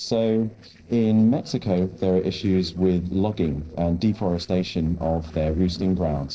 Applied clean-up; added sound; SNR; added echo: neural separator model SepFormer DNS4.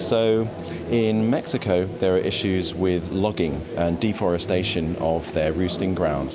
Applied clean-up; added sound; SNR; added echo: none; none; none; none.